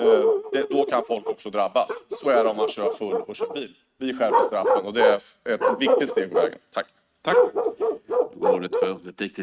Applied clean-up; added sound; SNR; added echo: neural mask model RNNoise.